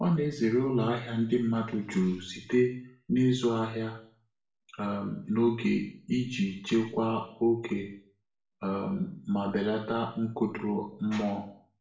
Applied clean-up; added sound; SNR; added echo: none; none; none; reverberation time 0.5 s.